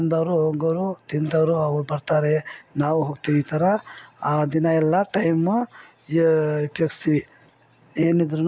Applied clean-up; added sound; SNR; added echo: none; none; none; none.